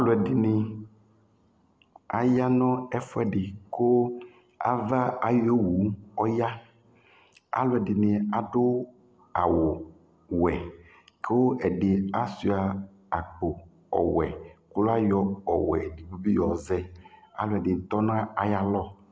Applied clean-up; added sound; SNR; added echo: none; none; none; none.